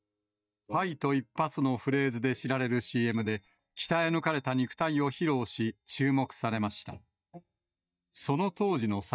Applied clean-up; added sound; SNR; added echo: neural mask model DeepFilterNet 3.